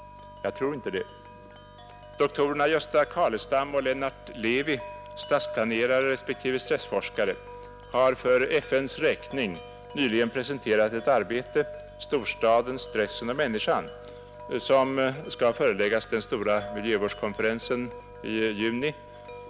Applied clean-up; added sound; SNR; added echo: none; Wind chime; 16 dB; none.